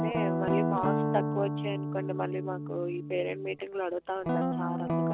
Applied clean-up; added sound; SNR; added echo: none; Guitar; -3 dB; none.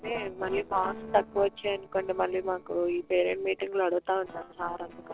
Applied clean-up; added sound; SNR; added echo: neural separator model SepFormer DNS4.